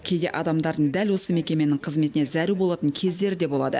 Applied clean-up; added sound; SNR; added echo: none; none; none; none.